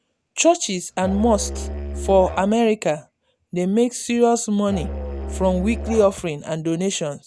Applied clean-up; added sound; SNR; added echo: none; Musical instrument; 8 dB; none.